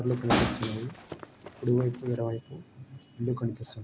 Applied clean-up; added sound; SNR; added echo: none; Run; 16 dB; none.